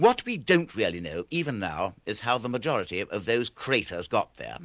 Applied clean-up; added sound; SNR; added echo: none; none; none; none.